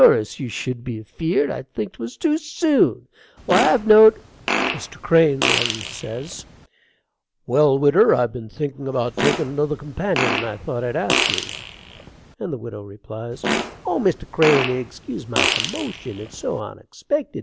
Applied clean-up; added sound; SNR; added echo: none; Fart; 4 dB; none.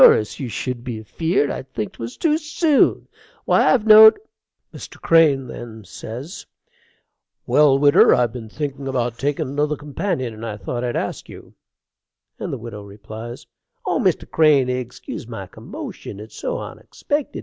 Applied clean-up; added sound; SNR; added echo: none; none; none; none.